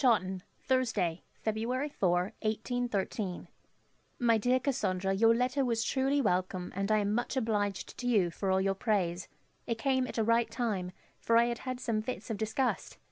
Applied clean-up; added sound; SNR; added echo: none; none; none; none.